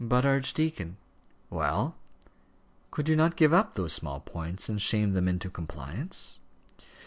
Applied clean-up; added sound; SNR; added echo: none; none; none; none.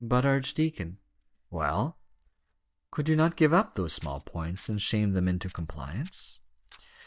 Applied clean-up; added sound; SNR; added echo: neural mask model DeepFilterNet 3.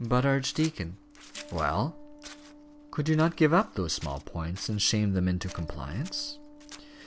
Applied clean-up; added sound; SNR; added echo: none; Acoustic guitar + Scissors; 19 dB; none.